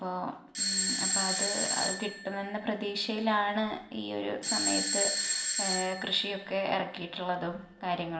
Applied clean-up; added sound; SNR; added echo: none; Bell / Doorbell; 0 dB; reverberation time 0.8 s.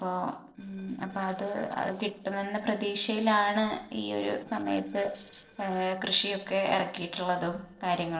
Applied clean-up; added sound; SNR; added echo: neural separator model SepFormer DNS4.